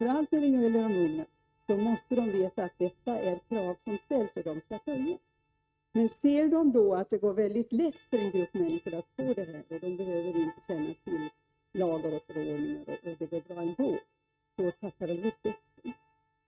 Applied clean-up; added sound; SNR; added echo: neural mask model RNNoise.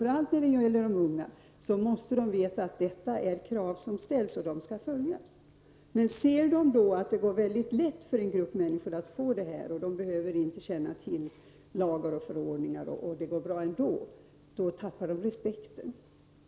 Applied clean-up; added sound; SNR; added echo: none; none; none; none.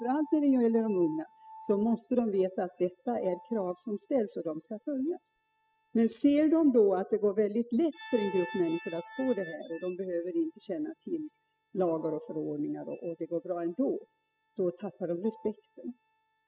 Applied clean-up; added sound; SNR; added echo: classical method spectral subtraction.